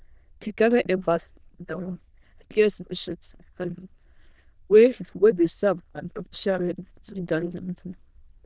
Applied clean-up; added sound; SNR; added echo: neural diffusion model UNIVERSE++.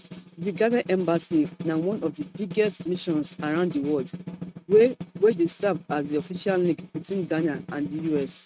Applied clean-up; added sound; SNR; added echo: neural mask model RNNoise.